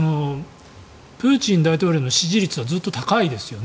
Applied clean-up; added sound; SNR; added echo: none; none; none; none.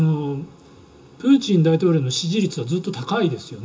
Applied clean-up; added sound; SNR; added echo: none; none; none; reverberation time 0.2 s.